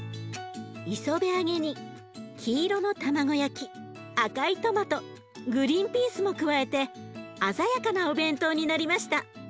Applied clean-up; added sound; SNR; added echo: none; none; none; none.